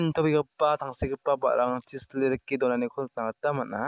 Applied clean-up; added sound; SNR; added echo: neural mask model Resemble Enhance denoiser.